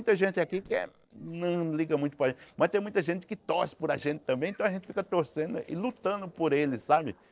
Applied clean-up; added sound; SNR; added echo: neural separator model SepFormer DNS4.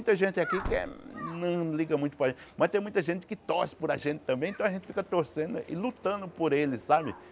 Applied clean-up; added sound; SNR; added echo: none; Slam / Wood; 12 dB; none.